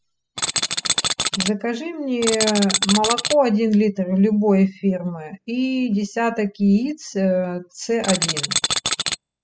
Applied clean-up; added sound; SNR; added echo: classical method spectral subtraction.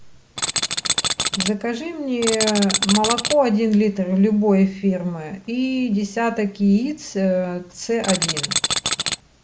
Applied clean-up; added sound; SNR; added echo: none; Tools; 1 dB; none.